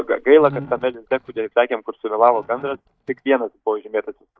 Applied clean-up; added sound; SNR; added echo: neural mask model DeepFilterNet 3.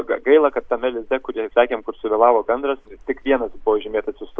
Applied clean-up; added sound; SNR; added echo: none; none; none; none.